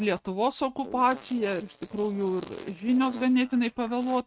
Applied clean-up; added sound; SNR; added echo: neural mask model RNNoise.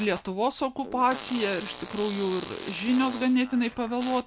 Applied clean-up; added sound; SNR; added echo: none; Fart; 15 dB; none.